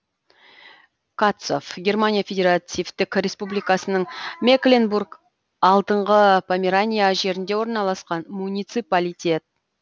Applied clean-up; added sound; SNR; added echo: none; none; none; none.